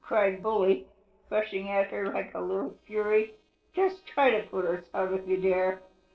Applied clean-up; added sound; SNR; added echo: neural separator model SepFormer DNS4.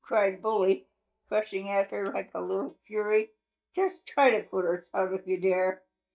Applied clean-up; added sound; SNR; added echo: neural mask model DeepFilterNet 3.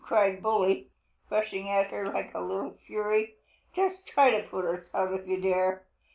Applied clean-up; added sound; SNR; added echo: none; none; none; none.